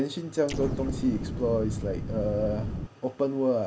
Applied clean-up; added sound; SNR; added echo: none; Explosion; 4 dB; none.